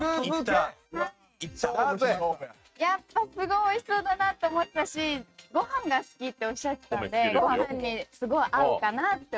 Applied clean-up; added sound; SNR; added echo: neural mask model RNNoise.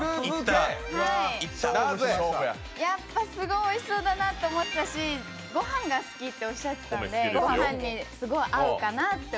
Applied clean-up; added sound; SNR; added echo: none; Harmonica; 19 dB; none.